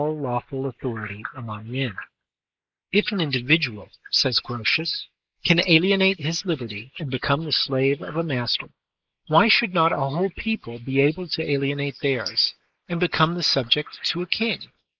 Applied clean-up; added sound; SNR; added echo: neural mask model Resemble Enhance denoiser.